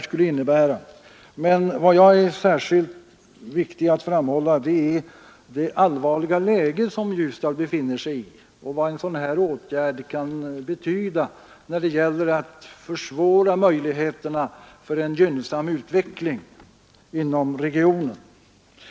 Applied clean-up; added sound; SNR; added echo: none; none; none; none.